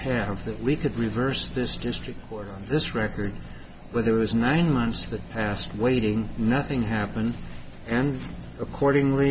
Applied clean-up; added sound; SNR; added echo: none; none; none; none.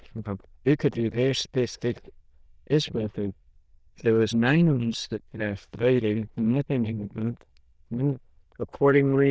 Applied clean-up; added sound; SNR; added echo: neural diffusion model UNIVERSE++.